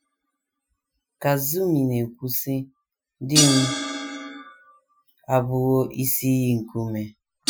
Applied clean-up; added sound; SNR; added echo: classical method Wiener filter.